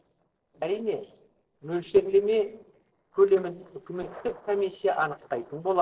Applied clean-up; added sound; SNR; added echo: neural separator model SepFormer DNS4.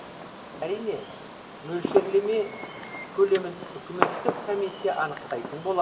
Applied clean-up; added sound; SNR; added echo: none; Fireworks; 6 dB; reverberation time 2.3 s.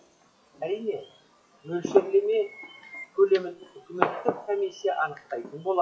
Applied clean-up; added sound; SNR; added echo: classical method WPE with log-MMSE.